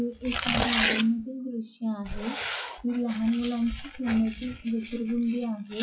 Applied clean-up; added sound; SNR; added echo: classical method WPE with log-MMSE.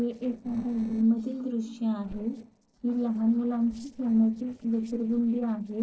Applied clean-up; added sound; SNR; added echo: neural separator model SepFormer DNS4.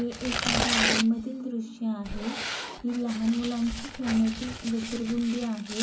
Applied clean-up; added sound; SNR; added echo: none; Tearing; 3 dB; reverberation time 0.4 s.